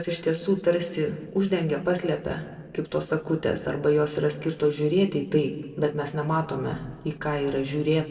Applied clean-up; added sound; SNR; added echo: neural separator model SepFormer DNS4.